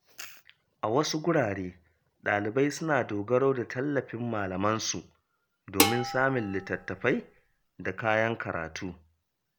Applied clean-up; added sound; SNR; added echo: none; Dishes, pots, and pans; 2 dB; none.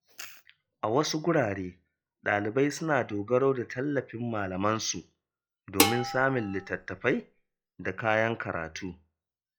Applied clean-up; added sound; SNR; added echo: classical method log-MMSE.